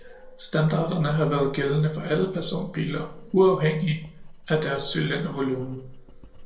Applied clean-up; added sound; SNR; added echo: none; Writing; 18 dB; reverberation time 0.4 s.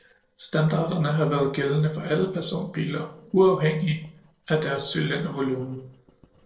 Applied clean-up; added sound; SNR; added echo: neural separator model SepFormer DNS4.